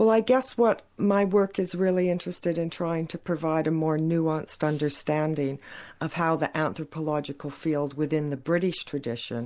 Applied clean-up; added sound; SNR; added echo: none; none; none; none.